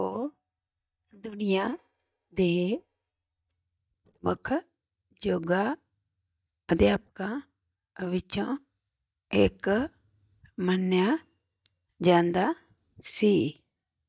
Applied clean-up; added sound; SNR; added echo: neural mask model DeepFilterNet 3.